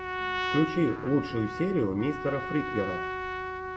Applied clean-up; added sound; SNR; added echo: none; Trumpet; 5 dB; none.